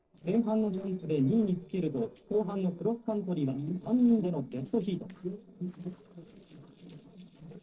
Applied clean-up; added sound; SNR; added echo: neural separator model SepFormer DNS4.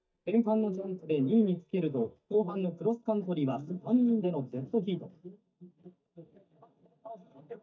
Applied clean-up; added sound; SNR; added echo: neural mask model DeepFilterNet 3.